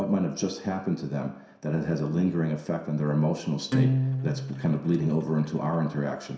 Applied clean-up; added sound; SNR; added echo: none; Acoustic guitar; 2 dB; reverberation time 0.7 s.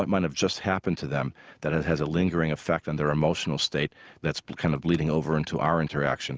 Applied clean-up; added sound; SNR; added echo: none; none; none; none.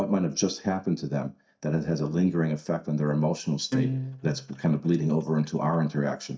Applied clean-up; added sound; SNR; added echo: neural mask model DeepFilterNet 3.